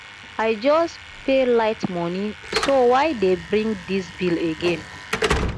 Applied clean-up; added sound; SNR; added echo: none; Slam / Alarm; 8 dB; none.